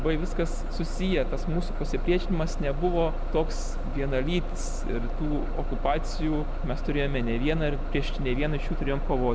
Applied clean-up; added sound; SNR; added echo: none; Bus; -1 dB; none.